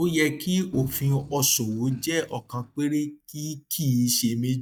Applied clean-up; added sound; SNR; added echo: neural mask model DeepFilterNet 3.